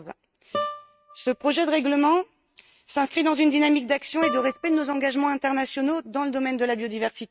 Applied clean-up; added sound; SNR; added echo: neural mask model RNNoise.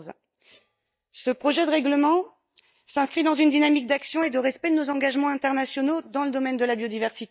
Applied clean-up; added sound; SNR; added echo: neural mask model DeepFilterNet 3.